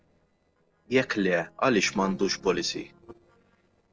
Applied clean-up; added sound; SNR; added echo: neural separator model SepFormer DNS4.